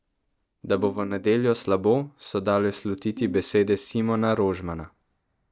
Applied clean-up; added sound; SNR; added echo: neural mask model DeepFilterNet 3.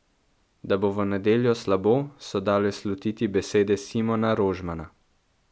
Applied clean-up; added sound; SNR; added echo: none; none; none; none.